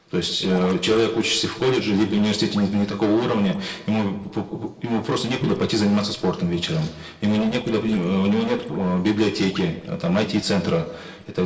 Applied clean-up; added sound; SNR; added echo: neural separator model SepFormer DNS4.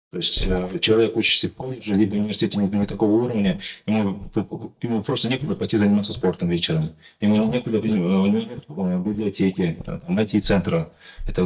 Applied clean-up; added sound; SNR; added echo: neural mask model DeepFilterNet 3.